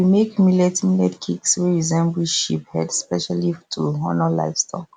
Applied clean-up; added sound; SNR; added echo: none; none; none; none.